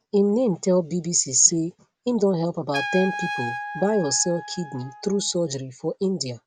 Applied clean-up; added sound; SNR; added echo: none; Trumpet; 12 dB; none.